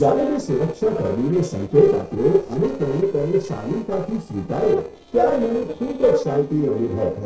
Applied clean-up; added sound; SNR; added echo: neural separator model SepFormer DNS4.